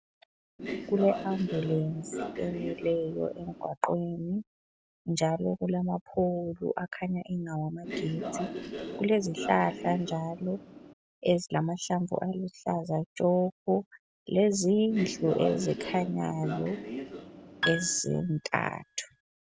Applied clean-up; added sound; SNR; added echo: none; Train + Piano; 8 dB; none.